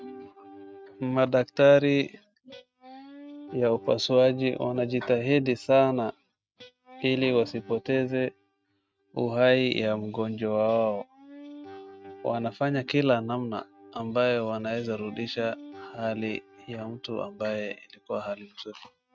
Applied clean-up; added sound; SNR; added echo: neural mask model RNNoise.